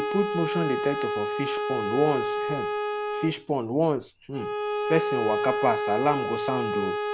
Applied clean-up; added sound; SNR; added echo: none; Bowed string instrument; 1 dB; none.